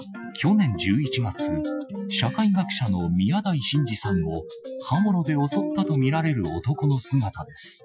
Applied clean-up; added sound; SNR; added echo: classical method Wiener filter.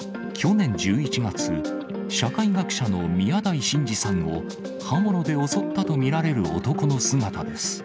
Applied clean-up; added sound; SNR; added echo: none; Electric guitar; 10 dB; none.